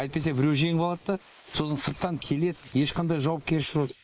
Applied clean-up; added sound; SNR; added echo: neural mask model Resemble Enhance denoiser.